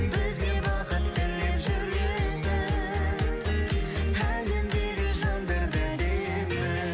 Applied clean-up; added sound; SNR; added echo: none; none; none; none.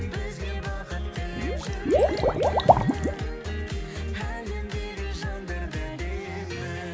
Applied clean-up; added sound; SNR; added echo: none; Liquid; -5 dB; none.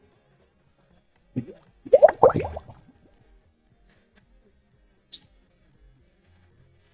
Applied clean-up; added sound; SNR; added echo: neural mask model DeepFilterNet 3.